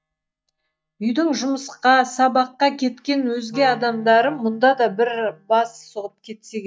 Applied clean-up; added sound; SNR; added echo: neural mask model DeepFilterNet 3.